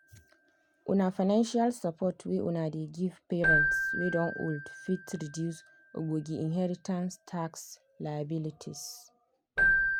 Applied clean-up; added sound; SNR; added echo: none; Keyboard (musical); 2 dB; none.